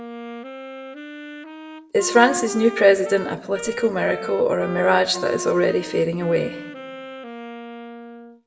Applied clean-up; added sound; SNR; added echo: none; Wind instrument, woodwind instrument; 12 dB; reverberation time 0.7 s.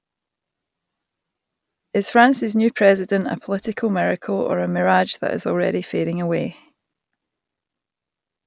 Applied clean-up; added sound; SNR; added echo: none; none; none; none.